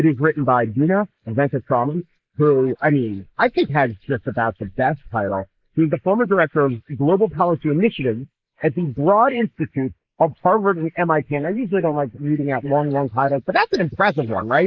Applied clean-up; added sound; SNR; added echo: neural mask model Resemble Enhance denoiser.